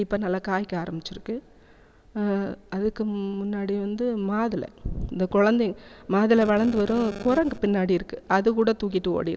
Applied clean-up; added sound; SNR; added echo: none; none; none; none.